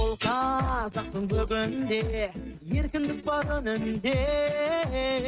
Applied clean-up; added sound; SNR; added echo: neural mask model RNNoise.